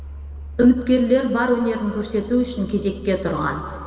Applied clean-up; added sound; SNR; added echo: none; Truck; 16 dB; reverberation time 2.4 s.